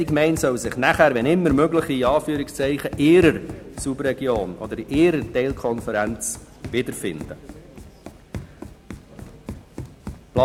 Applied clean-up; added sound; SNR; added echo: none; Run; 14 dB; none.